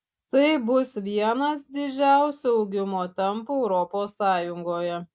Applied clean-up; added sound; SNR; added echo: none; none; none; none.